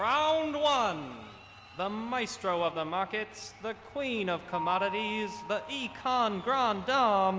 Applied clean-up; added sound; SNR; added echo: none; Mallet percussion; 15 dB; none.